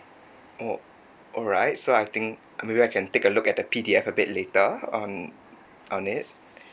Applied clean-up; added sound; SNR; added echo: none; none; none; none.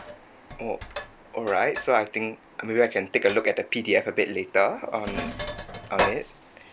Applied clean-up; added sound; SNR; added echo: none; Sink (filling or washing); 9 dB; none.